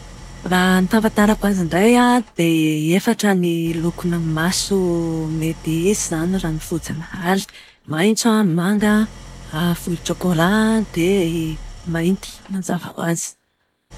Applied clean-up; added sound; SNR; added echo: none; Idling; 19 dB; none.